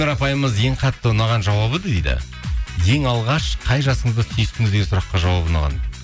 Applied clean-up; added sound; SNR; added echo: none; none; none; none.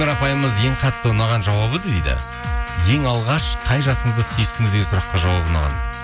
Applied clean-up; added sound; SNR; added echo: none; Trumpet; 12 dB; none.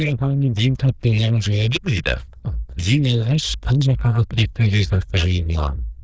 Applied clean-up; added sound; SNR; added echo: neural diffusion model UNIVERSE++.